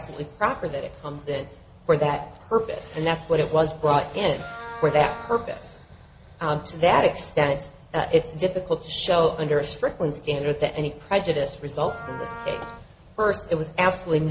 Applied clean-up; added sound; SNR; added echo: none; Wind instrument, woodwind instrument; 14 dB; none.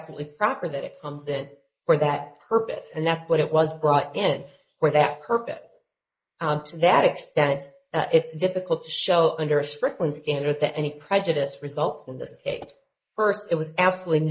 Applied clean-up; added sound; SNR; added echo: neural mask model Resemble Enhance denoiser.